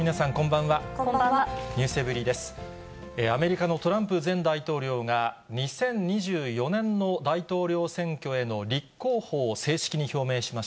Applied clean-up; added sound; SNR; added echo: none; none; none; none.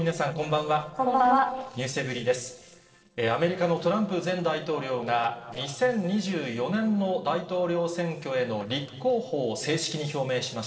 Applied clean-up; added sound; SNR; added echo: neural separator model SepFormer DNS4.